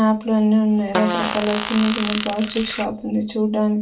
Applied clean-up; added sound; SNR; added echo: none; Fart; 7 dB; reverberation time 0.2 s.